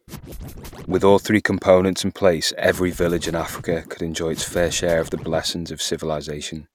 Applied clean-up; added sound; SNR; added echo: none; Scratching (performance technique); 15 dB; none.